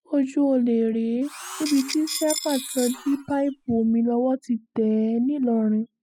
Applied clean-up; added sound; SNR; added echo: classical method spectral subtraction.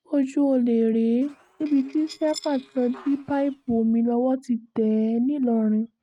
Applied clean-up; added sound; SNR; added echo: neural mask model RNNoise.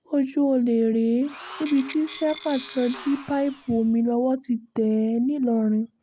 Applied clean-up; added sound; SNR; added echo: none; Tools; 11 dB; none.